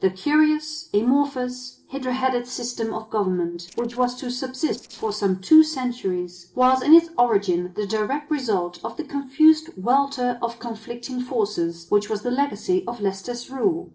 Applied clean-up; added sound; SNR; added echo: neural separator model SepFormer DNS4.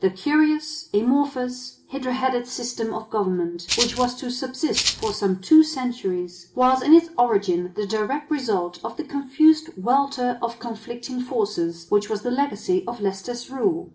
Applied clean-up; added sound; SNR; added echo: none; Rattle (instrument); 3 dB; reverberation time 0.3 s.